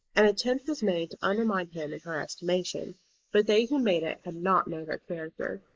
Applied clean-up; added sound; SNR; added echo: neural mask model Resemble Enhance denoiser.